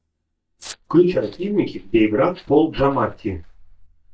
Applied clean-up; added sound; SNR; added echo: neural mask model DeepFilterNet 3.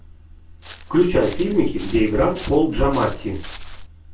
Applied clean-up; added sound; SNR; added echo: none; Walk, footsteps; 13 dB; reverberation time 0.2 s.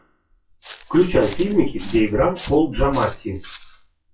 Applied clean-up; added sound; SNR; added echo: classical method WPE with log-MMSE.